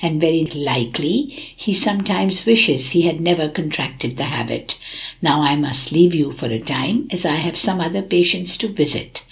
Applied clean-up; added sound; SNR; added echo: none; none; none; none.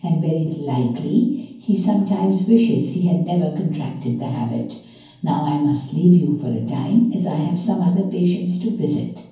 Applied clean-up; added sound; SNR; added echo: none; none; none; reverberation time 0.9 s.